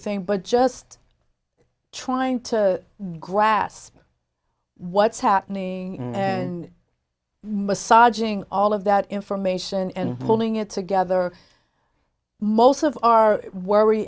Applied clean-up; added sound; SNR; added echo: none; none; none; none.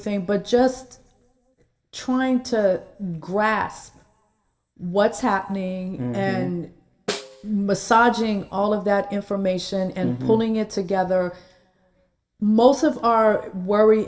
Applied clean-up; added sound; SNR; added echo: none; Snare drum; 13 dB; reverberation time 0.7 s.